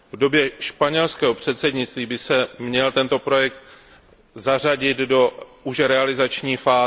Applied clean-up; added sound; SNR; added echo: none; none; none; none.